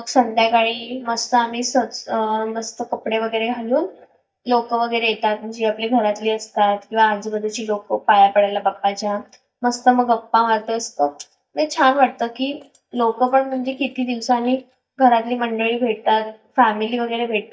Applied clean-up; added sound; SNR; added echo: neural mask model DeepFilterNet 3.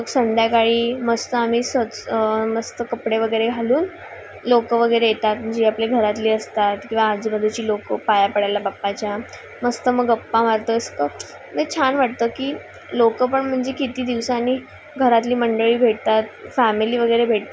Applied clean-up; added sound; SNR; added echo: none; none; none; none.